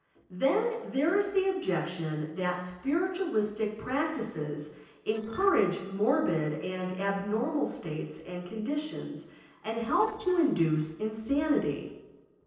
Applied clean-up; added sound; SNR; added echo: neural separator model SepFormer DNS4.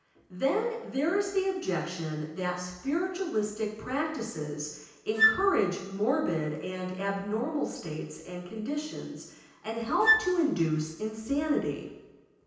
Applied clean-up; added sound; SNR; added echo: none; Wind instrument, woodwind instrument; 0 dB; reverberation time 0.9 s.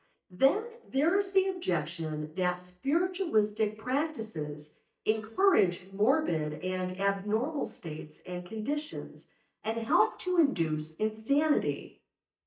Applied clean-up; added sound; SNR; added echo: neural mask model DeepFilterNet 3.